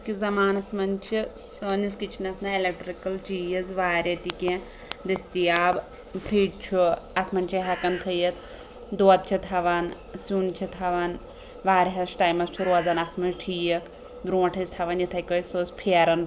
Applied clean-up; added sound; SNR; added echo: none; Bird; 12 dB; none.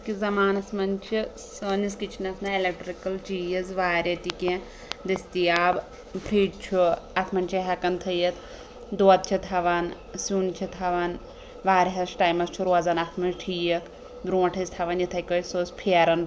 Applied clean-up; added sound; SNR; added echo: none; none; none; none.